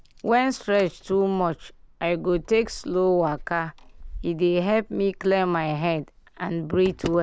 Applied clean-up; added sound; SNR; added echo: none; Keys jangling; 19 dB; none.